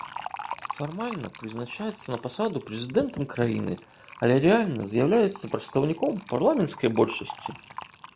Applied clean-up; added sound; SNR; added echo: none; Fill (with liquid); 16 dB; none.